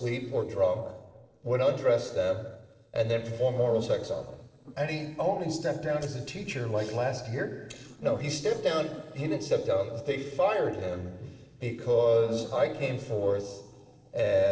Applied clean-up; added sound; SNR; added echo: neural separator model SepFormer DNS4.